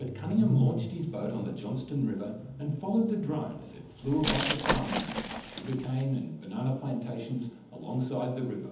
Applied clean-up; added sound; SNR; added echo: none; Glass; 2 dB; reverberation time 1.3 s.